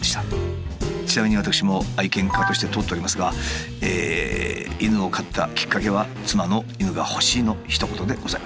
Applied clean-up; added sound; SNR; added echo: none; none; none; none.